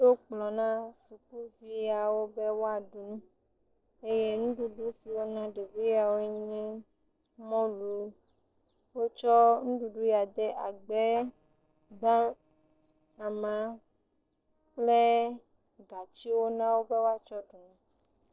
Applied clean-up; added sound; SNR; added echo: neural separator model SepFormer DNS4.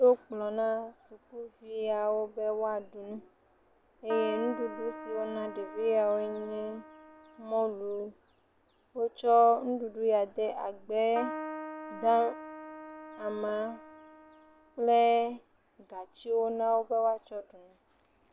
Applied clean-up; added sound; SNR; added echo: none; Keyboard (musical); 11 dB; none.